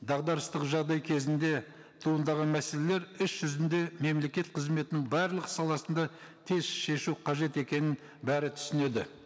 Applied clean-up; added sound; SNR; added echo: none; none; none; none.